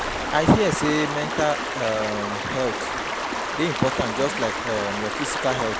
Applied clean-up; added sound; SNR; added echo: none; Stream; 2 dB; none.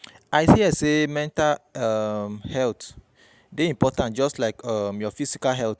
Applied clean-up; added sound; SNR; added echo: none; none; none; none.